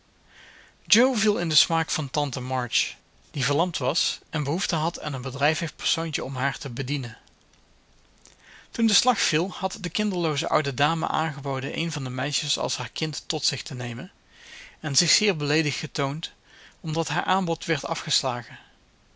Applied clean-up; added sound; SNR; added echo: none; none; none; none.